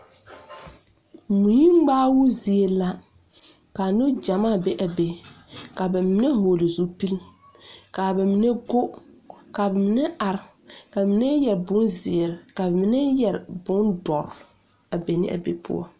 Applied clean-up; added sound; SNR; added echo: none; none; none; none.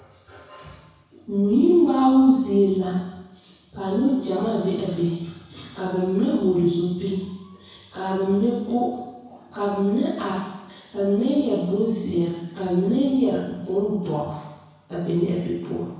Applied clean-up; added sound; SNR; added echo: none; none; none; reverberation time 1.0 s.